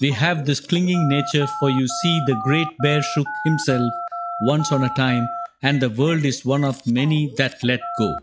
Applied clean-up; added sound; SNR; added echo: classical method log-MMSE.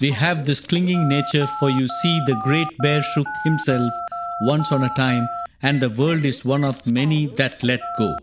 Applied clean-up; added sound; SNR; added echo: none; Telephone; 10 dB; none.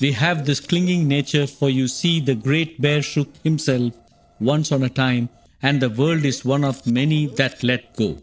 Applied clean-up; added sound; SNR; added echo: neural separator model SepFormer DNS4.